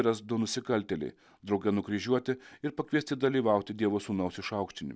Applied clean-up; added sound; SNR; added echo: none; none; none; none.